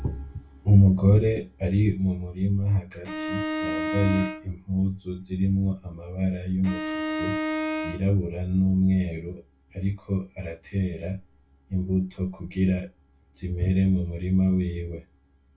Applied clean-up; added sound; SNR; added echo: none; Bowed string instrument; 5 dB; reverberation time 0.2 s.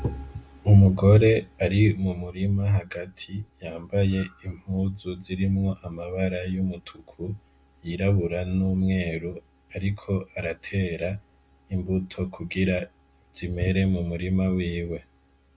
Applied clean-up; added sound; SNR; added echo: none; none; none; none.